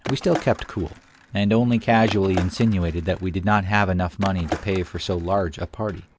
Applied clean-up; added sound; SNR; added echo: none; Skateboard; 14 dB; none.